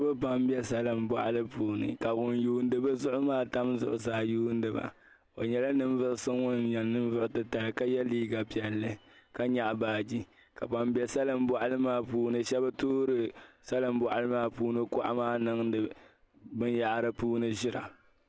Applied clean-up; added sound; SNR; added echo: none; none; none; none.